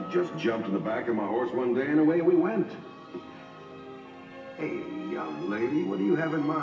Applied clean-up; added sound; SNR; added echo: none; none; none; reverberation time 1.1 s.